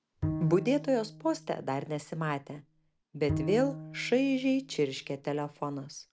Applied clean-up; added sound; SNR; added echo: none; Bowed string instrument; 9 dB; none.